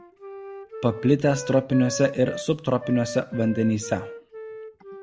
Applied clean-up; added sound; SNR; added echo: none; Wind instrument, woodwind instrument; 13 dB; none.